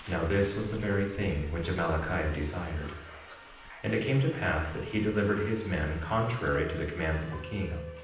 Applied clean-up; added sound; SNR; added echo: none; Subway, metro, underground; 17 dB; reverberation time 0.9 s.